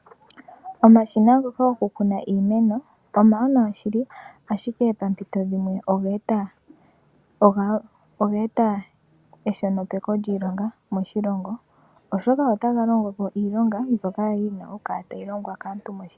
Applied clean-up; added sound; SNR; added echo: none; none; none; none.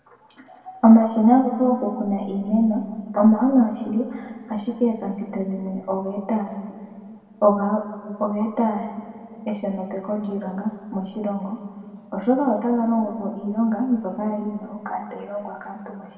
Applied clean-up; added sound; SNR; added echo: none; none; none; reverberation time 1.9 s.